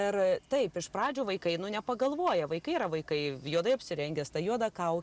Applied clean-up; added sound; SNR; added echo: none; none; none; none.